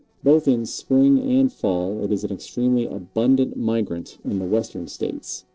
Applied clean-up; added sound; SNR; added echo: neural separator model SepFormer DNS4.